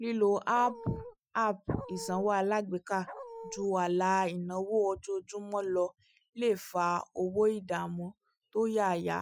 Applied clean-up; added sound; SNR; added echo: classical method Wiener filter.